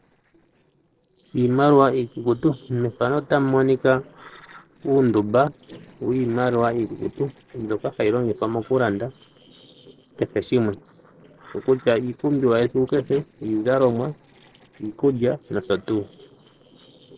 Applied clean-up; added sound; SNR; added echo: neural separator model SepFormer DNS4.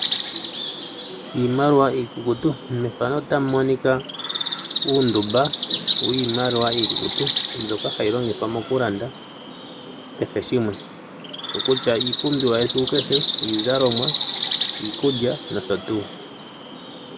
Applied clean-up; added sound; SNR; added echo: none; Bird; 5 dB; none.